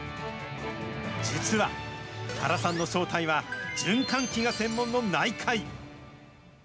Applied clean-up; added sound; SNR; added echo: none; none; none; none.